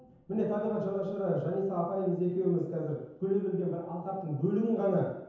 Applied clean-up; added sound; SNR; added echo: none; none; none; reverberation time 0.9 s.